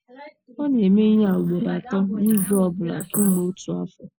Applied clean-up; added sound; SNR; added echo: neural mask model Resemble Enhance denoiser.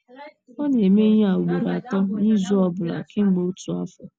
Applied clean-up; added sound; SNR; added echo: none; none; none; none.